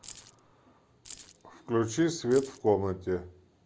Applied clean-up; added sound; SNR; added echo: none; Keys jangling; 18 dB; none.